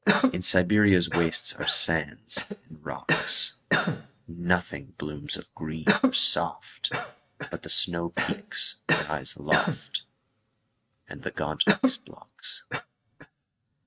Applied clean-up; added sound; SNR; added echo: neural mask model RNNoise.